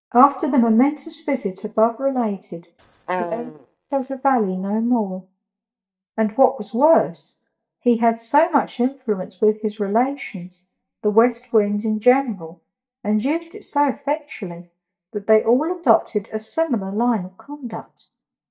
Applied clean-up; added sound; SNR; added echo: neural mask model DeepFilterNet 3.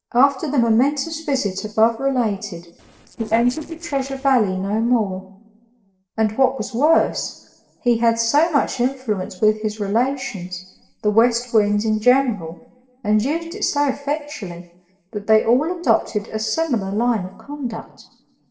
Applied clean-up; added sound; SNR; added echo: neural separator model SepFormer DNS4.